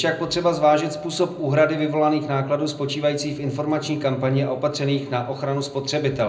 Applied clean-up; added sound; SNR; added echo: none; none; none; reverberation time 0.5 s.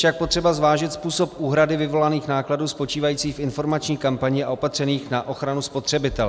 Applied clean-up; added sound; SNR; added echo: none; none; none; none.